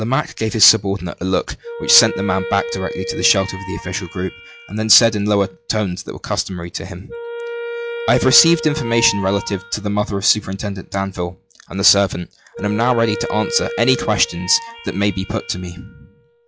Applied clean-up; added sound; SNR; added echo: classical method log-MMSE.